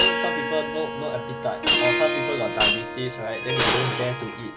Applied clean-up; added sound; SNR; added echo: none; Harp + Shatter; -4 dB; none.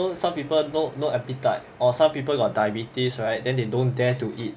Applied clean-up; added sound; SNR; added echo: none; none; none; none.